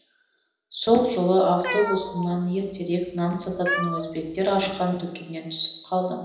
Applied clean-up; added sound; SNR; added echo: none; Cat; 9 dB; reverberation time 0.9 s.